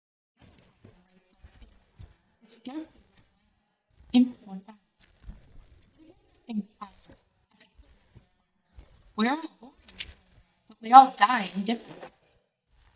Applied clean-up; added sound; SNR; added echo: neural mask model DeepFilterNet 3.